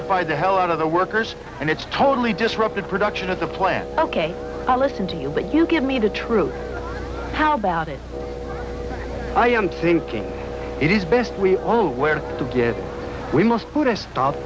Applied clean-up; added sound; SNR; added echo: none; Wind instrument, woodwind instrument; 11 dB; none.